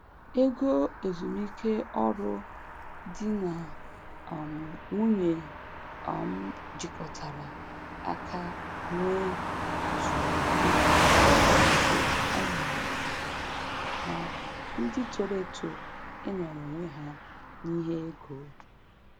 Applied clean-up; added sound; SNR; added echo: none; Car passing by / Truck; -3 dB; none.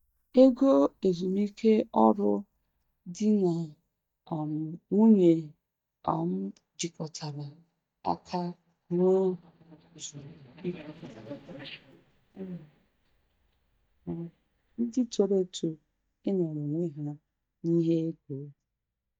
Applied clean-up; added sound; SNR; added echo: neural mask model DeepFilterNet 3.